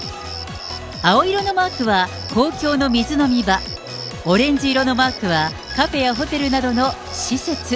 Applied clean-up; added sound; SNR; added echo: none; Cricket; 13 dB; none.